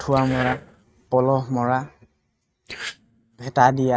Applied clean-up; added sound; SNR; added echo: neural mask model RNNoise.